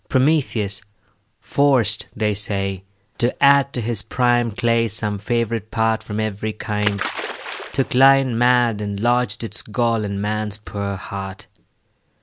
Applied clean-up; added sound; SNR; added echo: none; Splash, splatter; 10 dB; none.